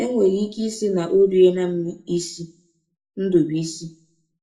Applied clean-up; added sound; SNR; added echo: none; none; none; reverberation time 0.4 s.